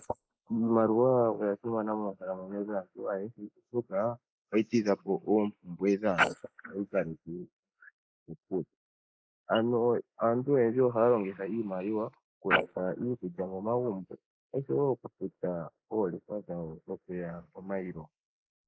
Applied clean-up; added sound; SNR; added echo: neural mask model Resemble Enhance denoiser.